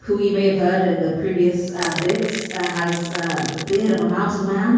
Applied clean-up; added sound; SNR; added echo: none; Crackle / Crushing; 12 dB; reverberation time 1.3 s.